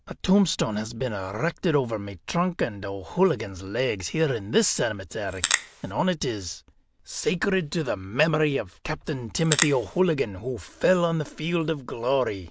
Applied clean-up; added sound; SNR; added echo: none; Crackle; 2 dB; none.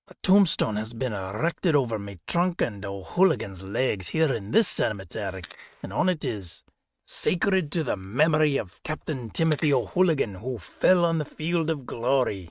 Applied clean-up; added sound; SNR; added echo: neural mask model RNNoise.